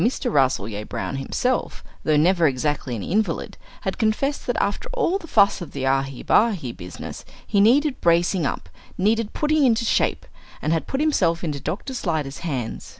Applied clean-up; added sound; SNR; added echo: none; none; none; none.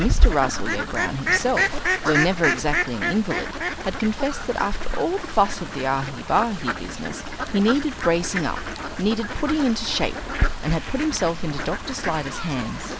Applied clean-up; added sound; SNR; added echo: none; Fowl; 2 dB; none.